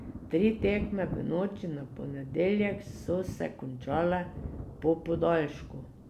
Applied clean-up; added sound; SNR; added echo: none; Thunder; 10 dB; none.